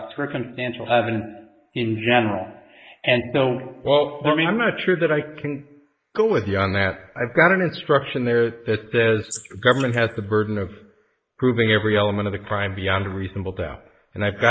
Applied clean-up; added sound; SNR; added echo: neural mask model Resemble Enhance denoiser.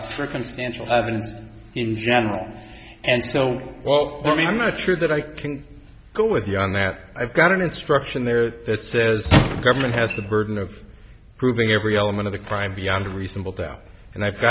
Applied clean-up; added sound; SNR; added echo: none; Squeak / Wood; -1 dB; none.